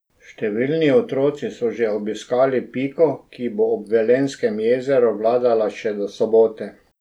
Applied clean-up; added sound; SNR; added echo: none; none; none; none.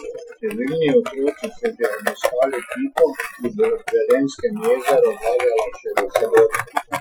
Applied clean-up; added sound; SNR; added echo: classical method Wiener filter.